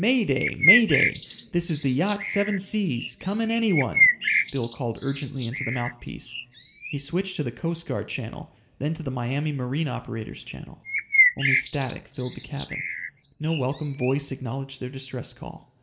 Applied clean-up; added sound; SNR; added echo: none; Bird; -1 dB; reverberation time 1.6 s.